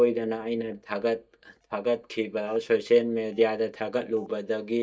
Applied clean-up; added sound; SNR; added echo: neural mask model DeepFilterNet 3.